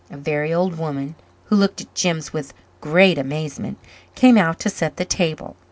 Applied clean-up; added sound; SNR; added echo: none; none; none; none.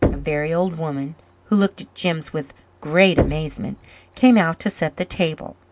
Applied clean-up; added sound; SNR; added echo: none; Knock; 8 dB; none.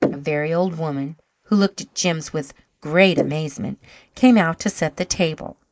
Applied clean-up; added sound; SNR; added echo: neural mask model Resemble Enhance denoiser.